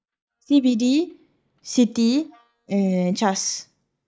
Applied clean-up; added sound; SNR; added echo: neural mask model DeepFilterNet 3.